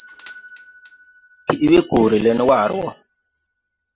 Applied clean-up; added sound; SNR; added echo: none; Bell / Doorbell; 11 dB; none.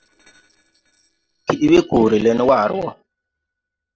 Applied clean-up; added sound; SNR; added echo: neural separator model SepFormer DNS4.